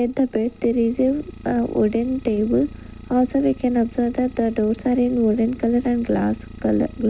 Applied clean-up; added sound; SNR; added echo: none; Idling; 18 dB; none.